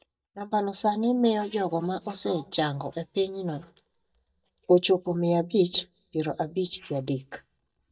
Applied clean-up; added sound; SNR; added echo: neural mask model DeepFilterNet 3.